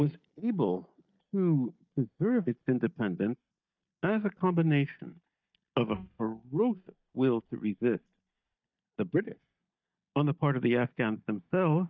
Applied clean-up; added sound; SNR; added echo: neural mask model DeepFilterNet 3.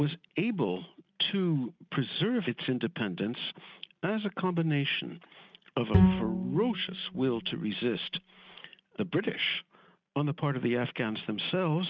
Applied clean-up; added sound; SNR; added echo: neural mask model RNNoise.